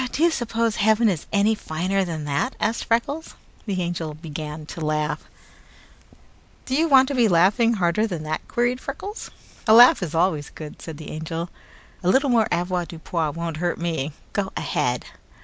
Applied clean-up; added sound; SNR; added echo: none; none; none; none.